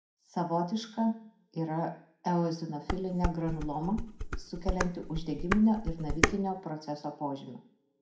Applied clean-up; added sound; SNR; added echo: none; Dishes, pots, and pans; 1 dB; reverberation time 0.5 s.